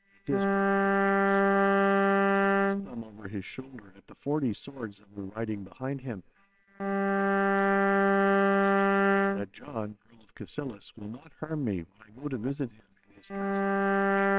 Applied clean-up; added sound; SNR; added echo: neural separator model SepFormer WHAMR!.